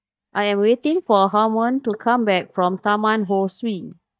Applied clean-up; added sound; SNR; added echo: neural mask model DeepFilterNet 3.